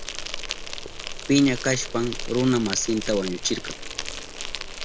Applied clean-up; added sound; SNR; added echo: none; Insect; 6 dB; none.